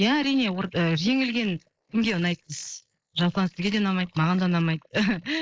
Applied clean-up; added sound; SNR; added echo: neural mask model Resemble Enhance denoiser.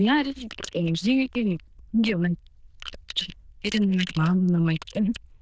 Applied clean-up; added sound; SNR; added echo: neural diffusion model UNIVERSE++.